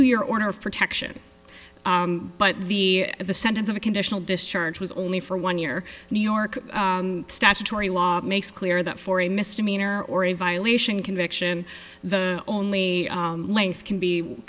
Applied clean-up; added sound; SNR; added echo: none; none; none; none.